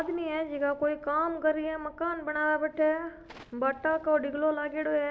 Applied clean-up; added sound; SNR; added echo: none; none; none; none.